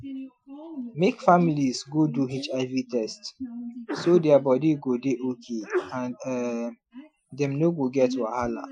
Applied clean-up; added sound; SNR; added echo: classical method Wiener filter.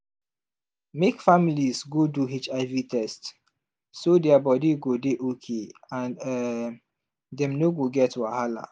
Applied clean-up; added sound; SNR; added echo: none; none; none; none.